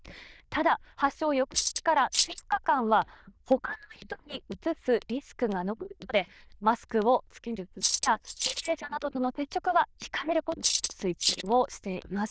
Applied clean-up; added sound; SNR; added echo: neural diffusion model UNIVERSE++.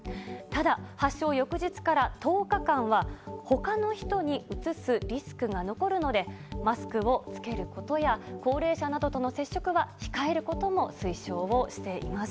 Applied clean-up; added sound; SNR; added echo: none; none; none; none.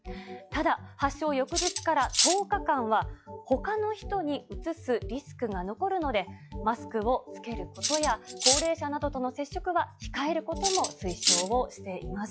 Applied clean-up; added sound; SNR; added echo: classical method log-MMSE.